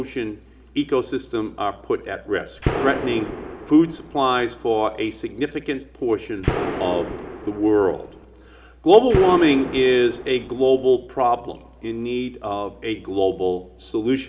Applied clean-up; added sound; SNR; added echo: none; Gunshot, gunfire; 7 dB; reverberation time 1.3 s.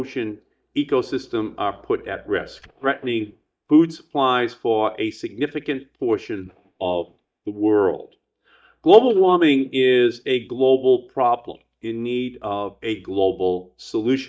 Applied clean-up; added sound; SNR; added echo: neural mask model DeepFilterNet 3.